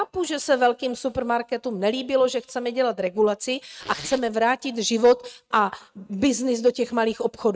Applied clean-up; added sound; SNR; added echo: neural mask model RNNoise.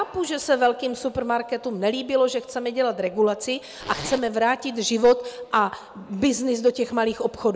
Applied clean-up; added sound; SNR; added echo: none; Zipper (clothing); 10 dB; none.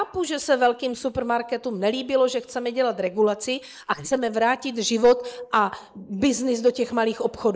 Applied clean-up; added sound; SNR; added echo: neural mask model Resemble Enhance denoiser.